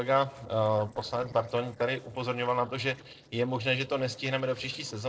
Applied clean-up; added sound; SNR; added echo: neural separator model SepFormer DNS4.